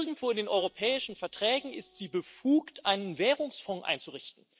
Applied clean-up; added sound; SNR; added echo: neural separator model SepFormer DNS4.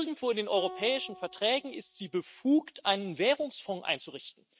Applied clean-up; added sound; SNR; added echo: neural mask model RNNoise.